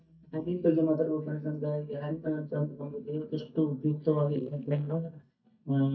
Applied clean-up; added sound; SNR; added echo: neural mask model DeepFilterNet 3.